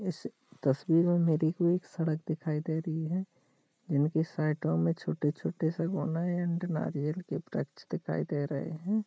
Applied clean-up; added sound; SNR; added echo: none; none; none; none.